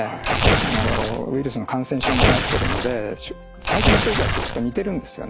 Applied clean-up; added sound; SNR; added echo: none; Tearing; -4 dB; none.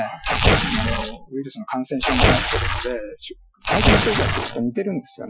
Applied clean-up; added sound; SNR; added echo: classical method Wiener filter.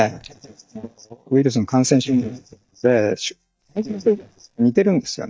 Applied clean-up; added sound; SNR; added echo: neural mask model DeepFilterNet 3.